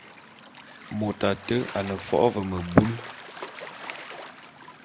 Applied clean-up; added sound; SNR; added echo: none; Gull, seagull / Waves, surf; 13 dB; none.